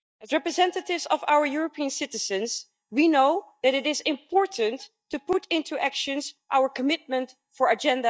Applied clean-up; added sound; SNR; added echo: neural mask model DeepFilterNet 3.